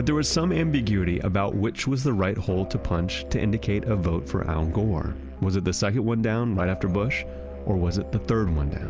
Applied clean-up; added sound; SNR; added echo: none; Musical instrument; 13 dB; none.